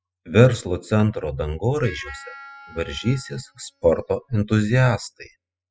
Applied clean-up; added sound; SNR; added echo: classical method spectral subtraction.